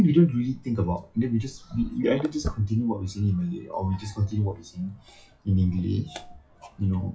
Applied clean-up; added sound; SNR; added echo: classical method WPE with log-MMSE.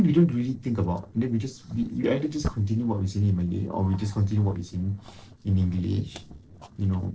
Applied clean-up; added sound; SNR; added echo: neural separator model SepFormer DNS4.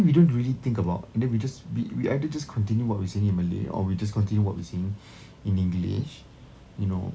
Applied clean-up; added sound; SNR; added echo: none; none; none; none.